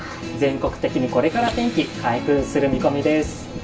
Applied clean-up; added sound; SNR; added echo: none; Breathing; 15 dB; reverberation time 0.2 s.